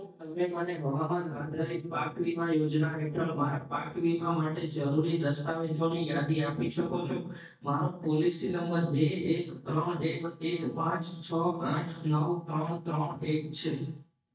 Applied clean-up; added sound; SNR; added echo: neural mask model DeepFilterNet 3.